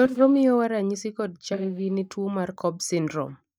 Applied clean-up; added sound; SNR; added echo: neural mask model DeepFilterNet 3.